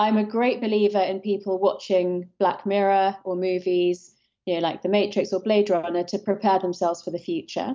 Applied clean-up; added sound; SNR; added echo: none; none; none; none.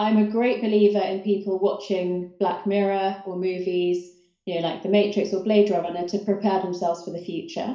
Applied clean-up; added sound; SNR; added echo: none; none; none; reverberation time 0.5 s.